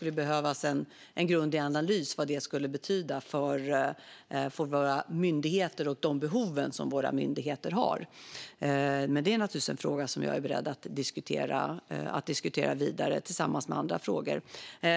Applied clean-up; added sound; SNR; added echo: none; none; none; none.